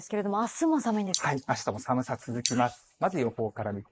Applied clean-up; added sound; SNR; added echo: neural mask model Resemble Enhance denoiser.